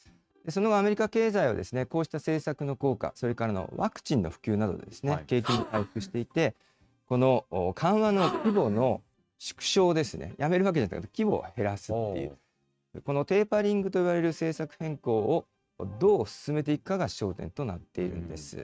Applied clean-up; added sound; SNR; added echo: neural mask model RNNoise.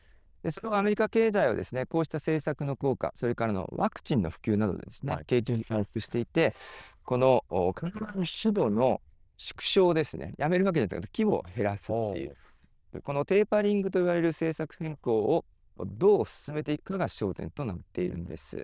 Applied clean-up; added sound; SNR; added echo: neural diffusion model UNIVERSE++.